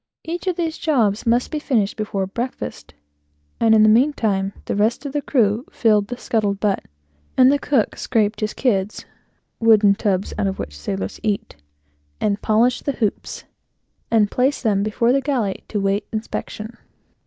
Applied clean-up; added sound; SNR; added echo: neural mask model DeepFilterNet 3.